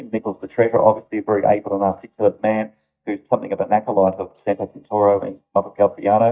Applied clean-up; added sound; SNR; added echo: neural mask model DeepFilterNet 3.